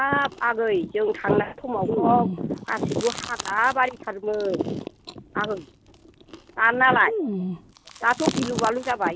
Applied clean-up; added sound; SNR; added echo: none; Chewing, mastication; 10 dB; none.